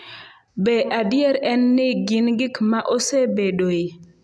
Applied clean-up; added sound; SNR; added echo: none; none; none; none.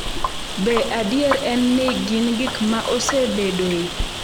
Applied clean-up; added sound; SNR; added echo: none; Sink (filling or washing) + Rain; 5 dB; none.